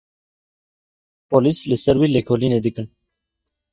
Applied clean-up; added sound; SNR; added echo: neural mask model DeepFilterNet 3.